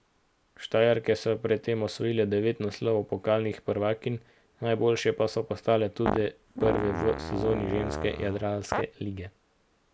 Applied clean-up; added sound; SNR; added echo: none; Fart; 5 dB; none.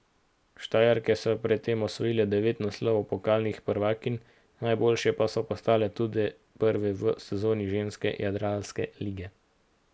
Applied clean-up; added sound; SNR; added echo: none; none; none; none.